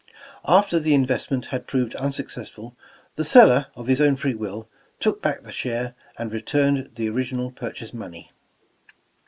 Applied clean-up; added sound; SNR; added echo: none; none; none; none.